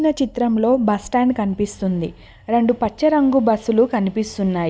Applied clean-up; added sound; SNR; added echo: none; none; none; none.